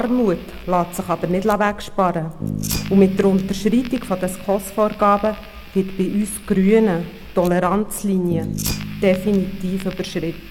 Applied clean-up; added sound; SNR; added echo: none; Bass guitar + Fire; 11 dB; none.